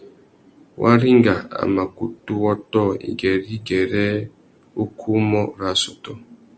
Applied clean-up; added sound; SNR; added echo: none; none; none; none.